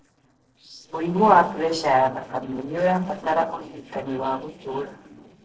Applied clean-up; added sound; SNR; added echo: neural separator model SepFormer DNS4.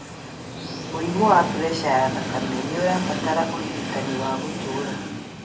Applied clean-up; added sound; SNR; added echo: none; Train; 5 dB; reverberation time 0.3 s.